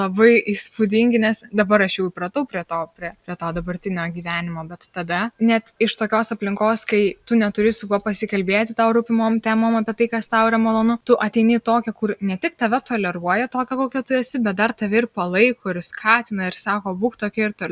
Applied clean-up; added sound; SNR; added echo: none; none; none; none.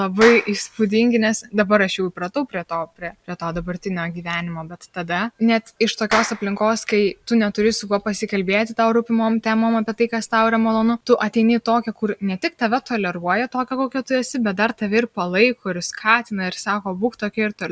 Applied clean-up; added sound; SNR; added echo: none; Clapping; 12 dB; none.